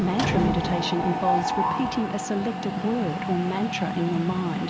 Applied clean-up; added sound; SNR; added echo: none; Mechanisms; 0 dB; none.